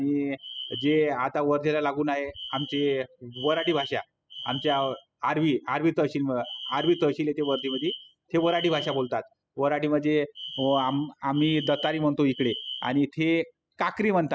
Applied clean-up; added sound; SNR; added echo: classical method spectral subtraction.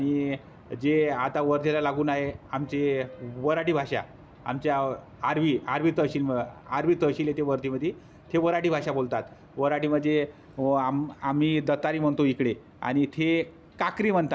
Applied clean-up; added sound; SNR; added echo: none; none; none; none.